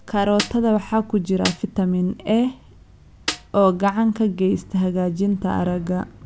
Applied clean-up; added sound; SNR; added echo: none; Snare drum; 9 dB; none.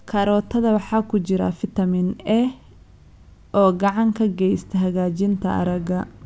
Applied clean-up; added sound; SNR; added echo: none; none; none; none.